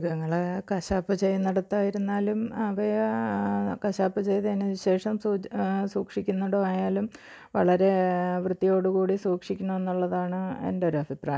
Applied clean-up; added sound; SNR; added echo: none; none; none; none.